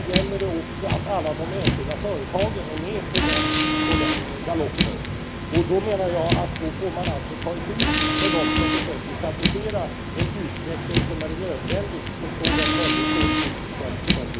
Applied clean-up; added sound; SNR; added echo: none; Car; -4 dB; none.